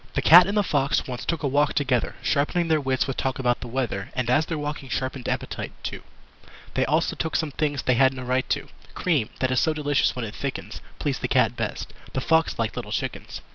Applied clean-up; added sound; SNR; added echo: none; none; none; none.